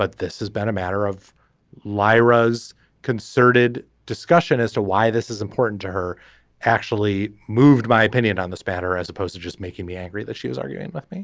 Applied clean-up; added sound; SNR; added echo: none; none; none; none.